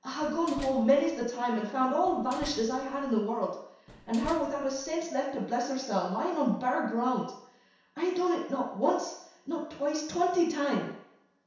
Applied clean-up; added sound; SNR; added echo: none; Slam; 16 dB; reverberation time 0.7 s.